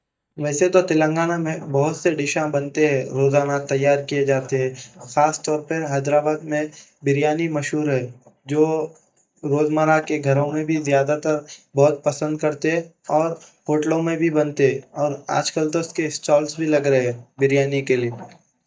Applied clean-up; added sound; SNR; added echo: neural mask model DeepFilterNet 3.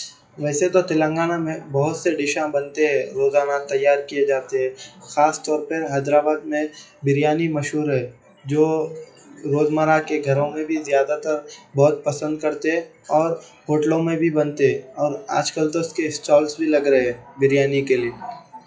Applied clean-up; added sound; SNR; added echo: classical method WPE with log-MMSE.